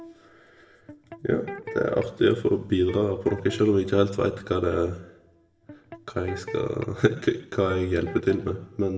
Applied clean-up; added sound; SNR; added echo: none; Electric guitar; 16 dB; reverberation time 0.6 s.